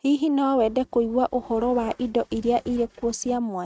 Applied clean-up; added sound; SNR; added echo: neural mask model RNNoise.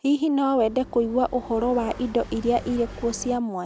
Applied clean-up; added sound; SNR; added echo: none; Motorcycle; 15 dB; none.